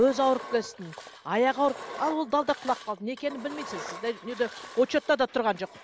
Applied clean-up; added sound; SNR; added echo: none; Engine; 15 dB; none.